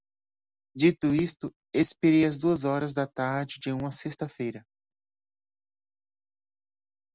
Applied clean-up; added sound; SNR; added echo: none; none; none; none.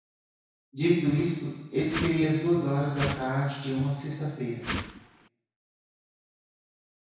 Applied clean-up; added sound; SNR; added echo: none; Whoosh, swoosh, swish; 6 dB; reverberation time 1.0 s.